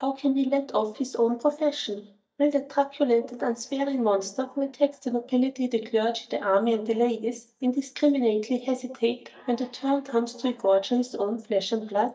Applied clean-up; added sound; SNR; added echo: neural mask model DeepFilterNet 3.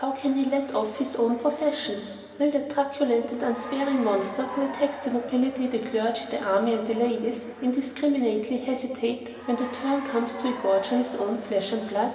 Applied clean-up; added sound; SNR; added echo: none; Applause / Cheering; 17 dB; reverberation time 2.3 s.